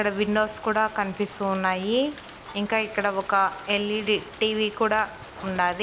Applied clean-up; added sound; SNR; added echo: none; Rain; 17 dB; none.